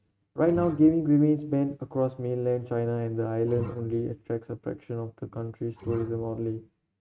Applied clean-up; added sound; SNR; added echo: neural mask model RNNoise.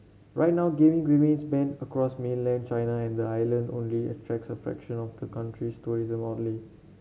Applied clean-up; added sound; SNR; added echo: none; none; none; none.